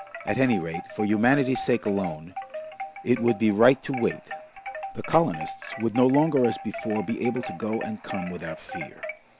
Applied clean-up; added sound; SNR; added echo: none; Wind chime; 11 dB; none.